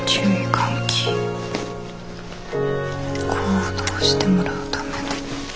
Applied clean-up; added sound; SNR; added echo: none; none; none; none.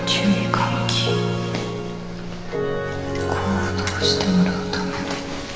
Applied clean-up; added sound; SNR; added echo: none; none; none; reverberation time 2.5 s.